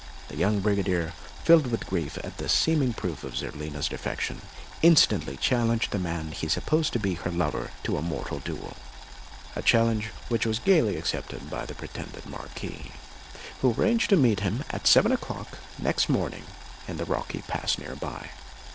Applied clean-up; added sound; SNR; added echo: none; Boiling; 13 dB; none.